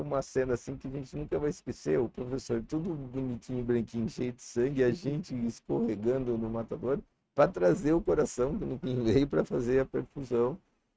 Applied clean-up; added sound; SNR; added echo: neural mask model RNNoise.